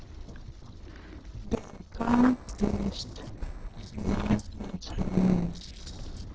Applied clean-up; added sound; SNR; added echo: neural separator model SepFormer DNS4.